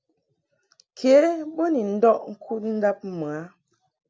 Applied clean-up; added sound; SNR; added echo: none; none; none; none.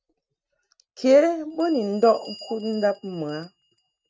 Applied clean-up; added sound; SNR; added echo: neural mask model RNNoise.